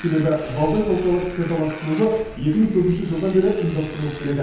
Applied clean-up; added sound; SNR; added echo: none; Motorcycle; 16 dB; reverberation time 1.0 s.